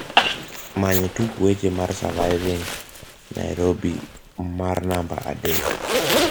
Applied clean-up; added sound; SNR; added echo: none; Zipper (clothing); 3 dB; none.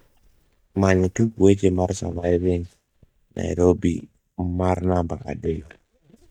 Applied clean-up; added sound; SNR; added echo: neural mask model DeepFilterNet 3.